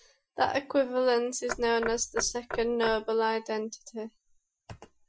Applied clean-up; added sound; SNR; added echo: classical method Wiener filter.